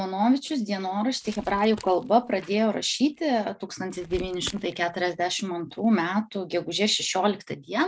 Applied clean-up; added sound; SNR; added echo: neural mask model RNNoise.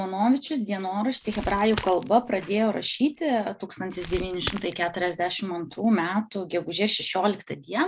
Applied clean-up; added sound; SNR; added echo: none; Crackle; 14 dB; none.